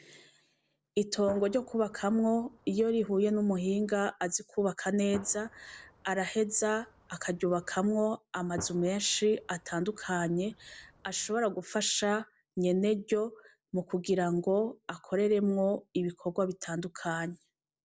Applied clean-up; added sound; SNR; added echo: neural separator model SepFormer DNS4.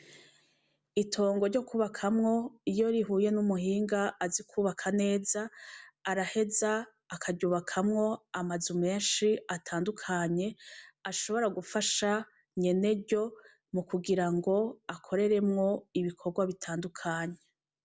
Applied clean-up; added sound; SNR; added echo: none; none; none; none.